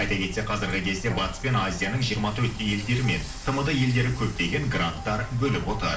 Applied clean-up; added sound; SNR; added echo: none; Frying (food) / Dishes, pots, and pans; 17 dB; reverberation time 0.4 s.